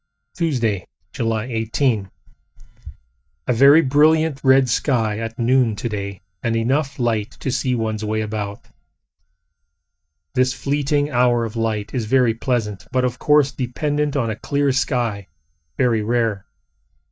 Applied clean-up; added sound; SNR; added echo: neural mask model DeepFilterNet 3.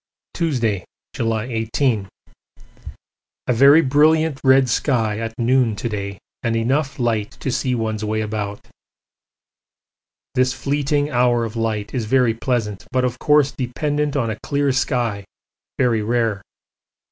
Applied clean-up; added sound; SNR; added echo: none; none; none; none.